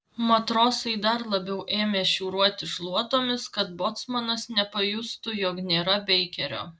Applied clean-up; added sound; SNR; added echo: none; none; none; none.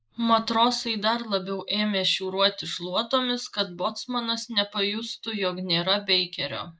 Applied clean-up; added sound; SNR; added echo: neural mask model Resemble Enhance denoiser.